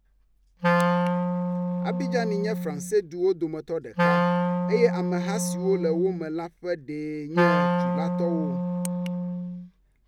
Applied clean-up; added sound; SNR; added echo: none; Wind instrument, woodwind instrument; -3 dB; none.